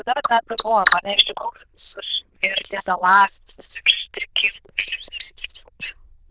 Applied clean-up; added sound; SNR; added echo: neural diffusion model UNIVERSE++.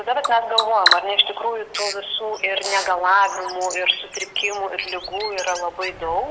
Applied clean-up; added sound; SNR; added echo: none; Bird vocalization, bird call, bird song; 6 dB; none.